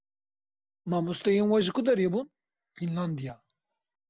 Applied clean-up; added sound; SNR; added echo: none; none; none; none.